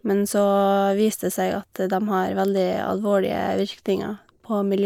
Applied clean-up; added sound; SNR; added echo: neural mask model Resemble Enhance denoiser.